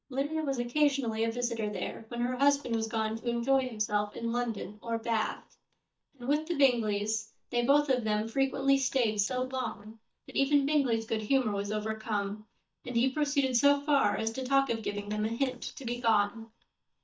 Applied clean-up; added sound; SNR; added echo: neural mask model DeepFilterNet 3.